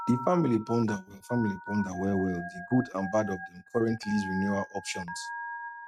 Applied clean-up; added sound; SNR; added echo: neural mask model RNNoise.